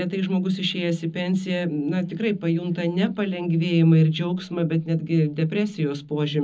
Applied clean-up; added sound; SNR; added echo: none; none; none; reverberation time 0.4 s.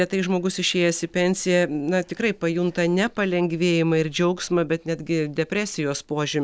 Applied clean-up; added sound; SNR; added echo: none; none; none; none.